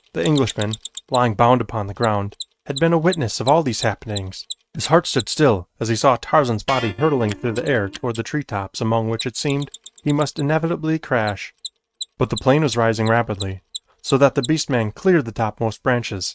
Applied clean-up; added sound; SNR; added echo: neural mask model RNNoise.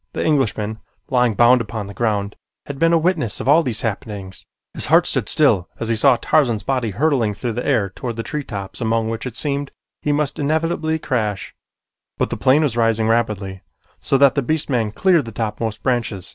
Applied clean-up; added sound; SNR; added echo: none; none; none; none.